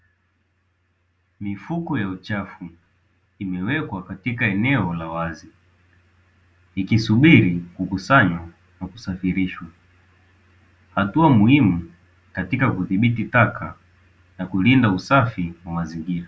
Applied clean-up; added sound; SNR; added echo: none; none; none; none.